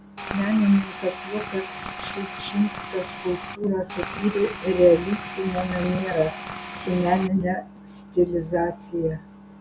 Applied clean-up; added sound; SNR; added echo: none; Tools; 10 dB; none.